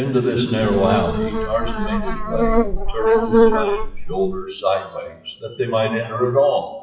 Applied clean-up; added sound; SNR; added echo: classical method WPE with log-MMSE.